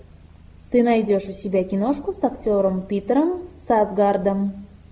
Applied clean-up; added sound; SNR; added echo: none; none; none; none.